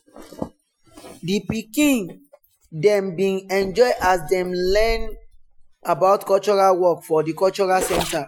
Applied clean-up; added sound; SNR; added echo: classical method Wiener filter.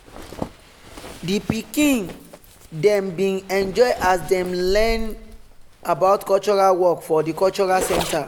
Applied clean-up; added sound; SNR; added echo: none; Zipper (clothing); 12 dB; none.